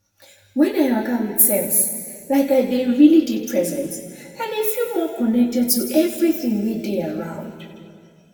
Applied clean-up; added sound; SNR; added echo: none; none; none; reverberation time 2.1 s.